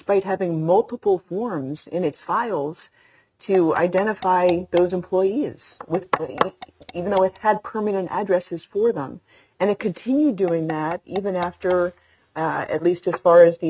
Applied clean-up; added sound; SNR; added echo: neural mask model RNNoise.